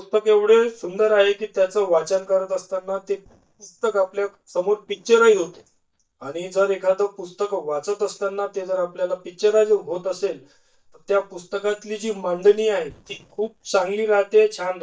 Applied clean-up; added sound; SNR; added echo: neural mask model DeepFilterNet 3.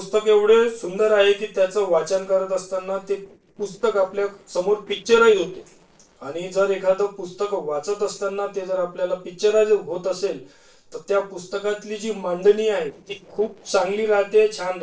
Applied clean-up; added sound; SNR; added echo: neural separator model SepFormer DNS4.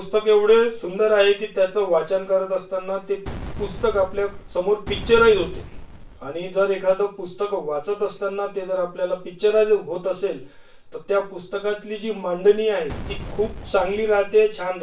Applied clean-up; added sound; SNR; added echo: none; Boom; 12 dB; reverberation time 0.3 s.